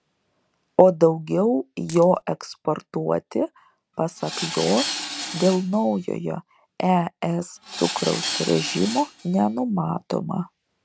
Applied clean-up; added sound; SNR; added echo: none; Coin (dropping) + Tools; 9 dB; none.